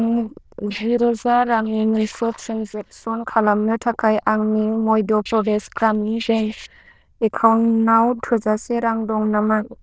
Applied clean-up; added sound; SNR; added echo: neural diffusion model UNIVERSE++.